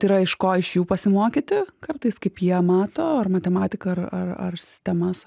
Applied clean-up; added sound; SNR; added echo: none; none; none; none.